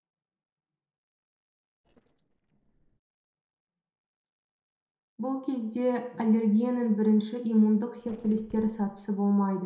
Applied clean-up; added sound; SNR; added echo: neural separator model SepFormer DNS4.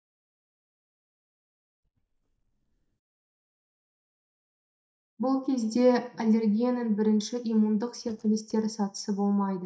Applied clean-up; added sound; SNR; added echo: neural mask model DeepFilterNet 3.